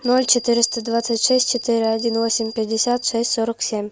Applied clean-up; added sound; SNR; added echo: none; Bell; 12 dB; none.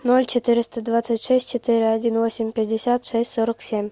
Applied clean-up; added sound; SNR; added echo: none; none; none; none.